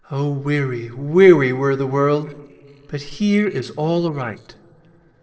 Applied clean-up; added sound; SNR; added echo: neural separator model SepFormer DNS4.